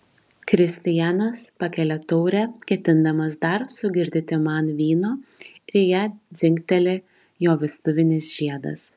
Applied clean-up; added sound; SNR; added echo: none; none; none; none.